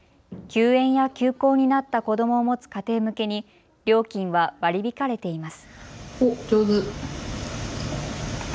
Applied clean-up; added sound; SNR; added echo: none; none; none; none.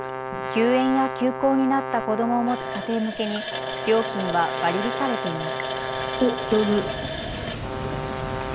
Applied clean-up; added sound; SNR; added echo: none; Brass instrument + Water tap, faucet; 4 dB; none.